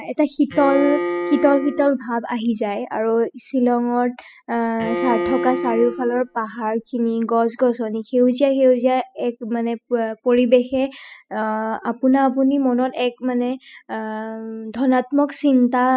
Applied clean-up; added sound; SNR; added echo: classical method spectral subtraction.